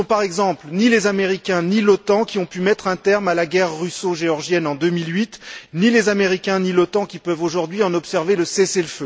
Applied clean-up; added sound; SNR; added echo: none; none; none; none.